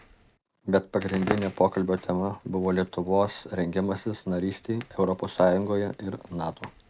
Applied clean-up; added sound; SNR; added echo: none; Crackle; 16 dB; none.